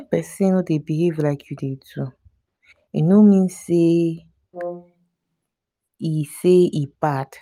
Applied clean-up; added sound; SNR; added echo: none; Brass instrument; 15 dB; none.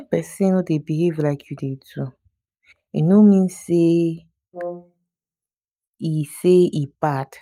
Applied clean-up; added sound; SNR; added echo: neural mask model DeepFilterNet 3.